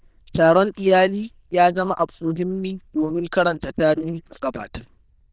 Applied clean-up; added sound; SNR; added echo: neural diffusion model UNIVERSE++.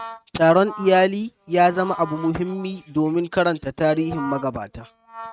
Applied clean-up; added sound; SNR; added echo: neural mask model RNNoise.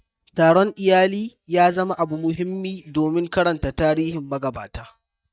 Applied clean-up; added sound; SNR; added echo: neural mask model DeepFilterNet 3.